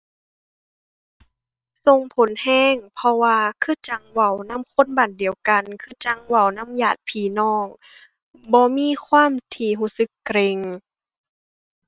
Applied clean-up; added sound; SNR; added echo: neural separator model SepFormer WHAM!.